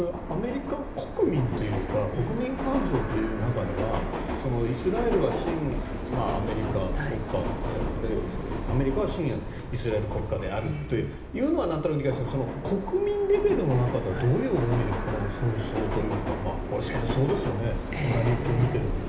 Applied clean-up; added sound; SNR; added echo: none; Subway, metro, underground; 4 dB; reverberation time 1.0 s.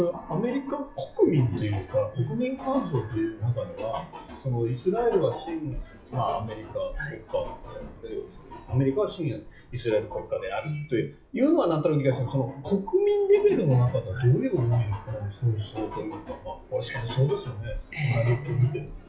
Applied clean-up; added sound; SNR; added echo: classical method WPE with log-MMSE.